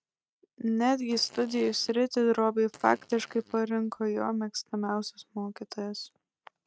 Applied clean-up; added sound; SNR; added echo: neural mask model RNNoise.